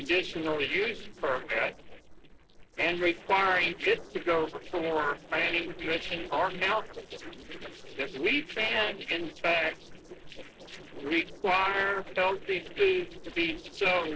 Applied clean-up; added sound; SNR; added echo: neural separator model SepFormer DNS4.